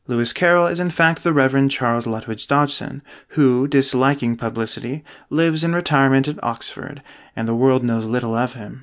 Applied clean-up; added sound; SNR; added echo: none; none; none; none.